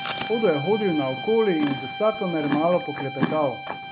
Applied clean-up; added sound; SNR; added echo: none; Chewing, mastication + Guitar; 7 dB; none.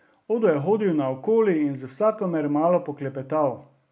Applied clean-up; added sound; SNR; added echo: none; none; none; none.